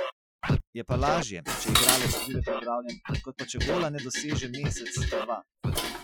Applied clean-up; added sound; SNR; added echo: classical method Wiener filter.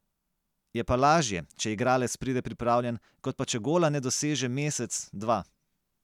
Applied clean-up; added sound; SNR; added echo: none; none; none; none.